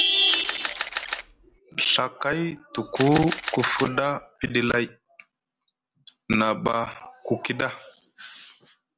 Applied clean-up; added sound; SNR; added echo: none; Camera; 6 dB; none.